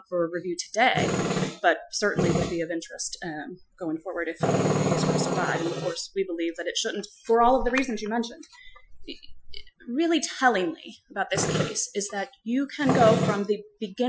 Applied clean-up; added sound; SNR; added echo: classical method Wiener filter.